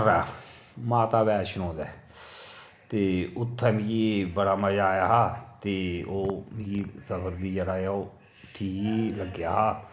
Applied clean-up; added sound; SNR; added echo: none; none; none; none.